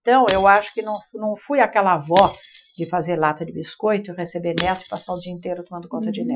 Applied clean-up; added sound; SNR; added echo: classical method Wiener filter.